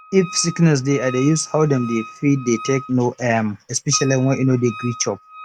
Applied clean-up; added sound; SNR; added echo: none; Wind instrument, woodwind instrument; 17 dB; none.